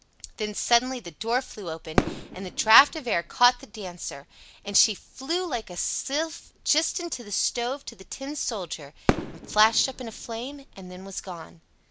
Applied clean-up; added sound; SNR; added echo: none; Fireworks; 5 dB; none.